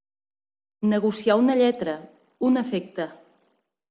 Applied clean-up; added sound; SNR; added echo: none; none; none; none.